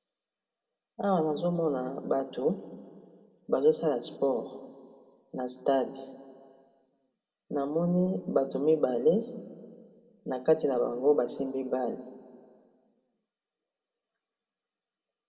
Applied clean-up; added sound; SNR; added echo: none; none; none; reverberation time 1.2 s.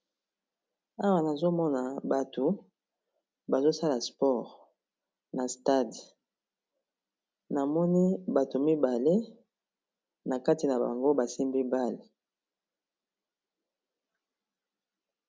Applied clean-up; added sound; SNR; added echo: none; none; none; none.